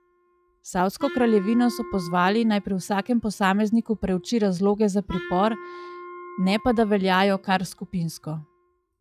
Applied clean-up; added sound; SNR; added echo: classical method log-MMSE.